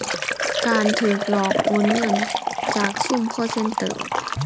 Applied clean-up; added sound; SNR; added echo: none; Liquid; 1 dB; none.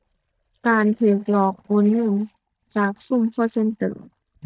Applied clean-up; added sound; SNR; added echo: neural mask model DeepFilterNet 3.